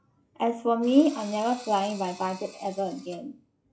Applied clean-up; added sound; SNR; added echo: classical method log-MMSE.